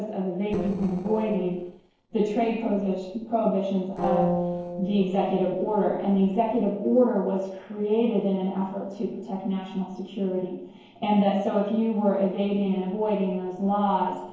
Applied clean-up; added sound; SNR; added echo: neural separator model SepFormer DNS4.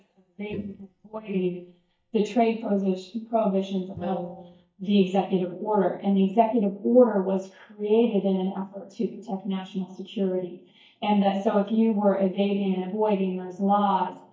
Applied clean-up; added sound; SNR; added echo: neural mask model DeepFilterNet 3.